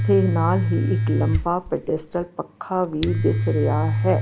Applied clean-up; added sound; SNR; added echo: none; Domestic sounds, home sounds; 0 dB; none.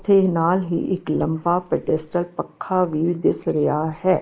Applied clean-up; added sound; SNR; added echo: neural mask model Resemble Enhance denoiser.